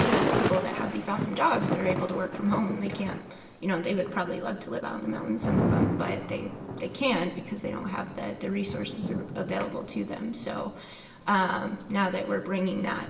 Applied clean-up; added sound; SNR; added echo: none; Thunder / Rain; 3 dB; reverberation time 1.0 s.